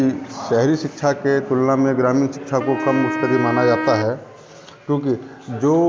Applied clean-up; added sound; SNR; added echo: none; Wind instrument, woodwind instrument; 7 dB; none.